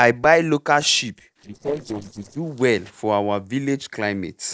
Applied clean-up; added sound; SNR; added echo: neural separator model SepFormer DNS4.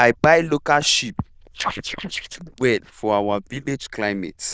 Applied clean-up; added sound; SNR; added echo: neural diffusion model UNIVERSE++.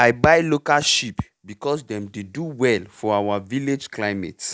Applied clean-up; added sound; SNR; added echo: none; none; none; none.